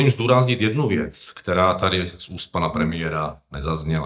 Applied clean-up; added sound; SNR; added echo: neural mask model DeepFilterNet 3.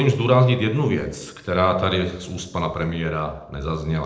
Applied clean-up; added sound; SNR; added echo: neural separator model SepFormer DNS4.